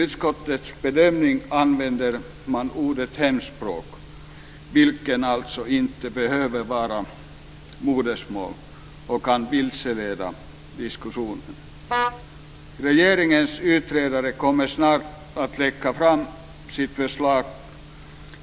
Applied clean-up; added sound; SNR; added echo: none; Vehicle horn, car horn, honking; 6 dB; none.